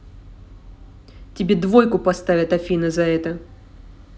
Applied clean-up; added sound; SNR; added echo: none; none; none; none.